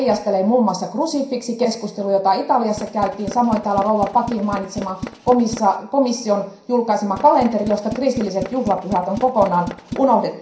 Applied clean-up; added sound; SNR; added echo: none; Tools; 12 dB; reverberation time 0.5 s.